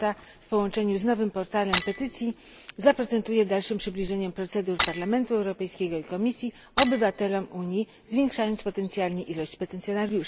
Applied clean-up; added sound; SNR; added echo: none; Shatter; 0 dB; none.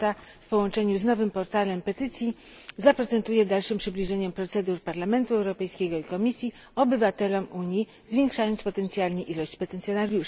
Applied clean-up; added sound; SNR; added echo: none; none; none; none.